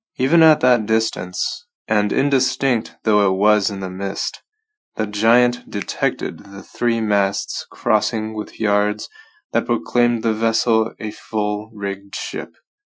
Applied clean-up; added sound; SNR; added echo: classical method Wiener filter.